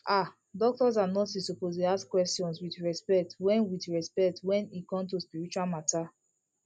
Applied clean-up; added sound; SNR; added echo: none; none; none; none.